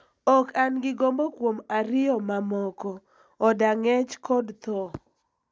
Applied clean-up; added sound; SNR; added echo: none; none; none; none.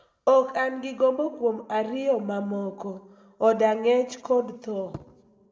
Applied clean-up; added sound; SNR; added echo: none; none; none; reverberation time 1.1 s.